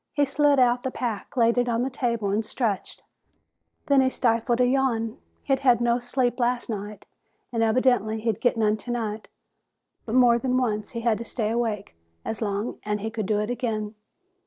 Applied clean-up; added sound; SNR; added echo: neural separator model SepFormer DNS4.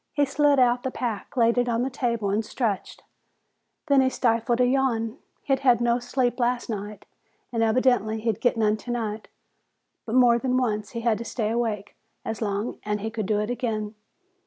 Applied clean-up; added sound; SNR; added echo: none; none; none; none.